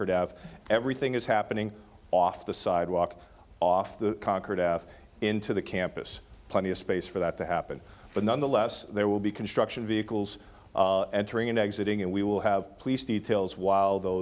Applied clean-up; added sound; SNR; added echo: none; none; none; none.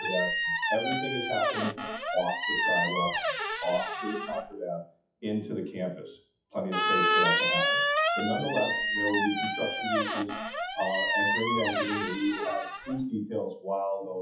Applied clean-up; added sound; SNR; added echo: classical method WPE with log-MMSE.